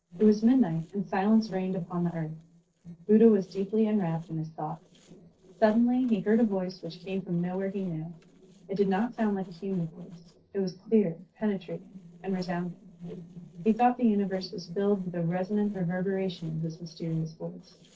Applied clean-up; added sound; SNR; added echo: neural separator model SepFormer DNS4.